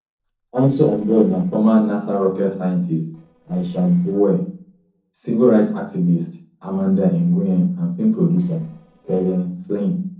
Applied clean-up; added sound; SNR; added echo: neural separator model SepFormer DNS4.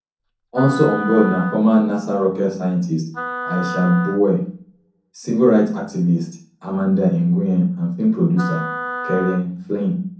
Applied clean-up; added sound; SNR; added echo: none; Wind instrument, woodwind instrument; 10 dB; reverberation time 0.6 s.